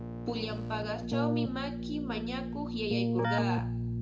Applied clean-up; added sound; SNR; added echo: none; Keyboard (musical); -4 dB; reverberation time 1.1 s.